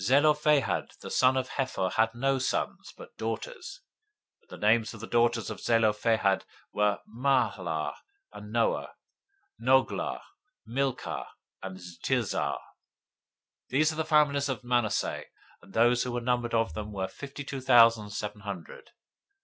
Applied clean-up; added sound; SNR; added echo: none; none; none; none.